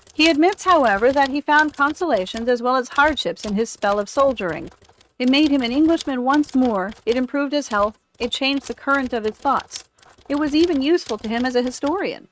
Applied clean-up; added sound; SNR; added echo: neural mask model RNNoise.